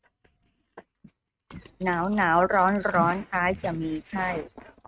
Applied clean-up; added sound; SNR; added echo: neural mask model RNNoise.